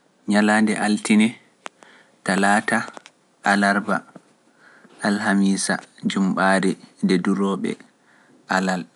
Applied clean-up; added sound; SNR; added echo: none; none; none; none.